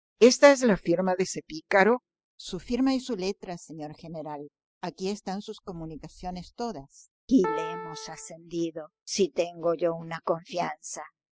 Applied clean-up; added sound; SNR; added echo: classical method spectral subtraction.